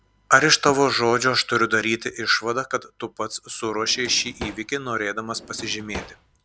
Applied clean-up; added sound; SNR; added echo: none; Drawer open or close; 16 dB; none.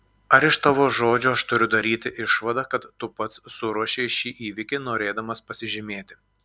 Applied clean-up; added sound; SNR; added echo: none; none; none; none.